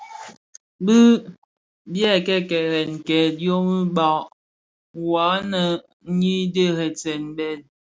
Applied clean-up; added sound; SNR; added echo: none; none; none; none.